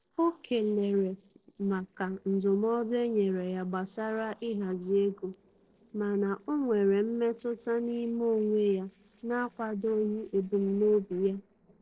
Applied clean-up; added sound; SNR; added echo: neural separator model SepFormer DNS4.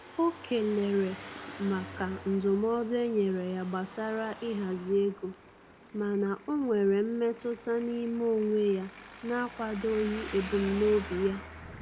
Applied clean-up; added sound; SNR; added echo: none; Traffic noise, roadway noise; 16 dB; reverberation time 0.7 s.